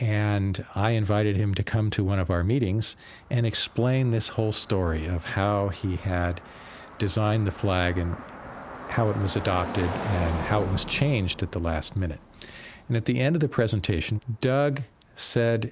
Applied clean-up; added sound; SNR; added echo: none; Car passing by; 15 dB; none.